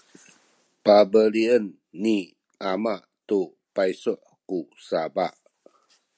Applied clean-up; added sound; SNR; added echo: none; none; none; none.